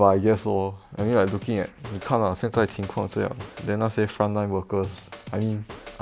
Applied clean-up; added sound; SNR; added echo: none; Scratching (performance technique); 16 dB; none.